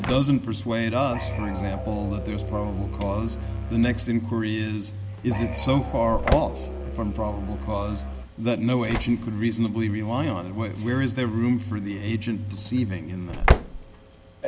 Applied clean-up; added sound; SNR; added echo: none; Musical instrument + Slam / Engine; 3 dB; none.